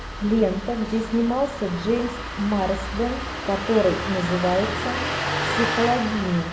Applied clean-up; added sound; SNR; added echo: none; Engine starting; 5 dB; none.